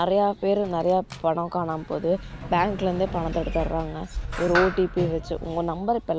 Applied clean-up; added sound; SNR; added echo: none; Sliding door; 9 dB; none.